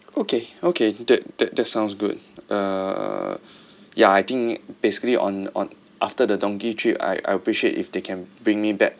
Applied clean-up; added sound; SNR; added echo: none; none; none; none.